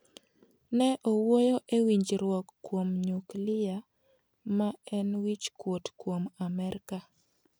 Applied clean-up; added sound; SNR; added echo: none; none; none; none.